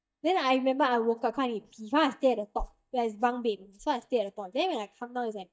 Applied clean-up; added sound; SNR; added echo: neural mask model DeepFilterNet 3.